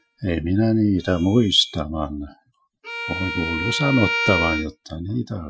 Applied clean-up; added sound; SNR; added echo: classical method Wiener filter.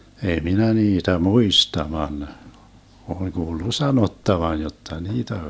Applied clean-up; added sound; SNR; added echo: none; none; none; none.